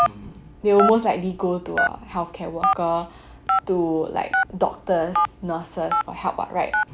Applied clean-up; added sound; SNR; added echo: none; Telephone; 2 dB; none.